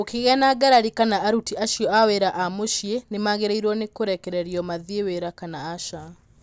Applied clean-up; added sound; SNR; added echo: none; none; none; none.